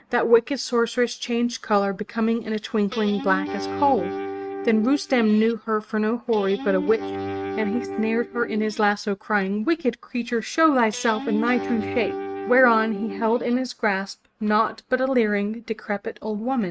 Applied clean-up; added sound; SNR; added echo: neural mask model RNNoise.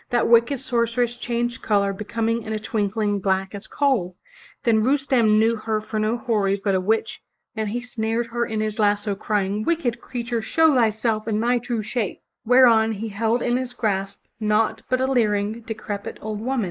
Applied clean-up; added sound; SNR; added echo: neural mask model Resemble Enhance denoiser.